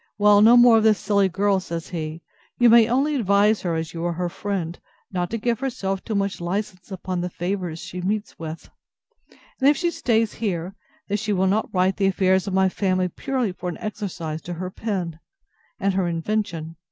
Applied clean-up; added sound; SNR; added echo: none; none; none; none.